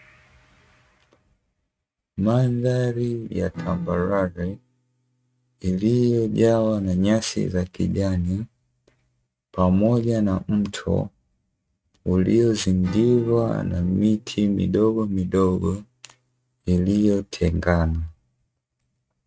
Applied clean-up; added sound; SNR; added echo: neural mask model RNNoise.